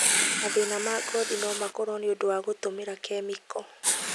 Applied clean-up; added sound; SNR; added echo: none; Writing; 0 dB; none.